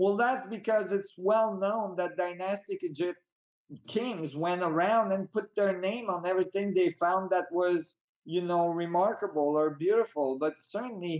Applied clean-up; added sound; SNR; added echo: neural mask model Resemble Enhance denoiser.